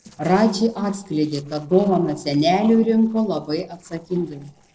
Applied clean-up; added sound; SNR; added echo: neural separator model SepFormer DNS4.